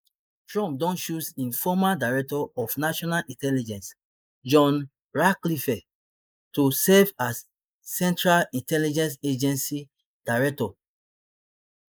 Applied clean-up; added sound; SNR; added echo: neural mask model Resemble Enhance denoiser.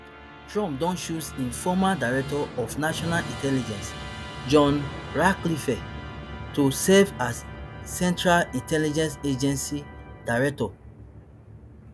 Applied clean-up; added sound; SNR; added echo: none; Musical instrument; 12 dB; none.